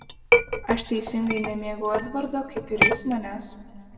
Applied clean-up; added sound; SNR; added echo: none; Chink, clink; -2 dB; reverberation time 1.2 s.